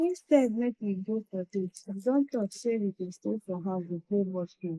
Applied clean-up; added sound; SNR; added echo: neural mask model Resemble Enhance denoiser.